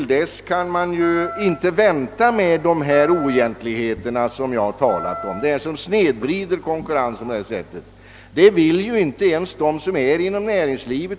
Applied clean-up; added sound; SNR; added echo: none; Wind instrument, woodwind instrument; 13 dB; none.